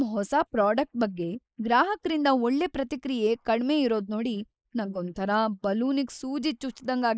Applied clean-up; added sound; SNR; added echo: neural mask model Resemble Enhance denoiser.